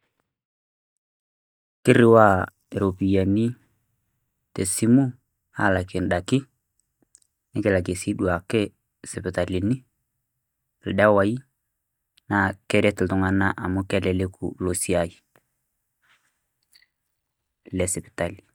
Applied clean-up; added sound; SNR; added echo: neural mask model DeepFilterNet 3.